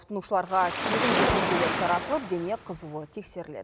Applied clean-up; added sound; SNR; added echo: none; Waves, surf; -1 dB; none.